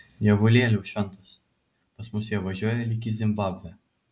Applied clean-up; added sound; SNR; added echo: none; none; none; none.